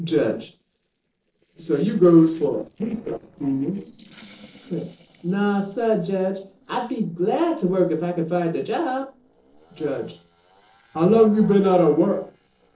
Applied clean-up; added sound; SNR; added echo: neural separator model SepFormer DNS4.